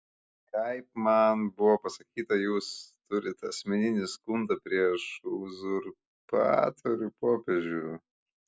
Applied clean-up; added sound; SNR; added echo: none; none; none; none.